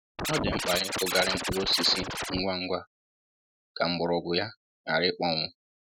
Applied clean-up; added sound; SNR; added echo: neural mask model RNNoise.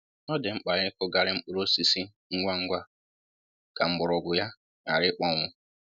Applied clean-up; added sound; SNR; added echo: none; none; none; none.